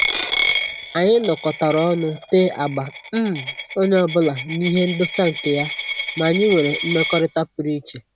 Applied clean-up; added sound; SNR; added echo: none; Coin (dropping); 6 dB; none.